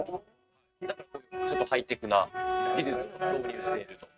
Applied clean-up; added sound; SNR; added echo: neural mask model RNNoise.